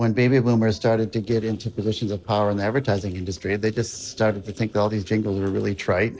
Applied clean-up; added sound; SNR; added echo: neural separator model SepFormer DNS4.